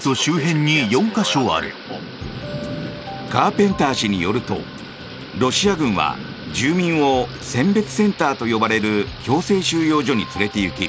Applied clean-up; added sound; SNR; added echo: none; Thunder / Rain; 15 dB; none.